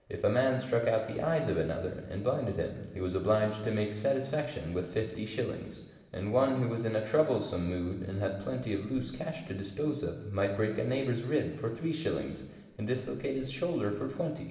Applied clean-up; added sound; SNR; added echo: none; none; none; reverberation time 1.2 s.